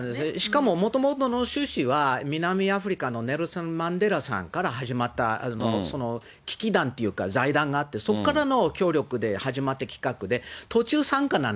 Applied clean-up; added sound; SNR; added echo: none; none; none; none.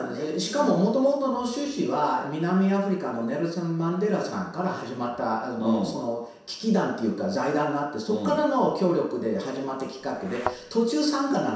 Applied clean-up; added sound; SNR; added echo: none; Thump, thud; 9 dB; reverberation time 0.7 s.